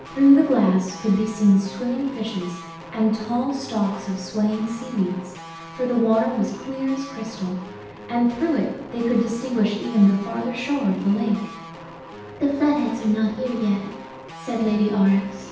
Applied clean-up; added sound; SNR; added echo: none; Guitar; 16 dB; reverberation time 0.9 s.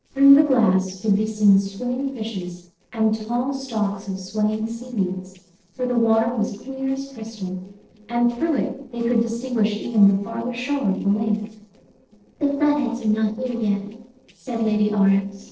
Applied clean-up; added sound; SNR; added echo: neural separator model SepFormer DNS4.